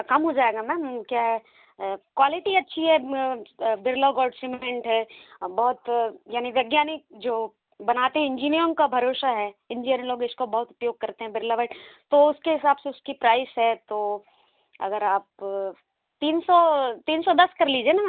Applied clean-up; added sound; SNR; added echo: none; none; none; none.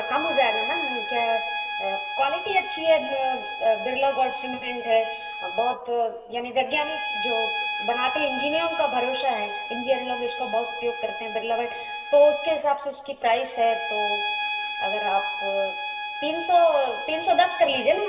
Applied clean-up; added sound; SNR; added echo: none; Bowed string instrument; 5 dB; reverberation time 1.4 s.